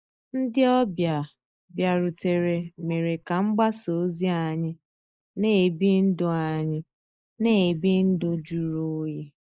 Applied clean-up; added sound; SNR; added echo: neural mask model Resemble Enhance denoiser.